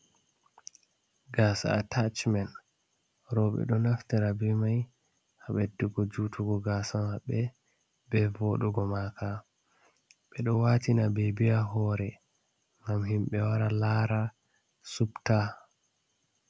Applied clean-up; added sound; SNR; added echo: none; none; none; none.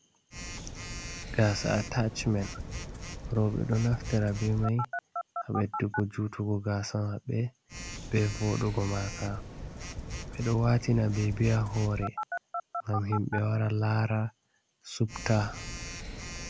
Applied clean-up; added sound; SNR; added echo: none; Telephone; 9 dB; none.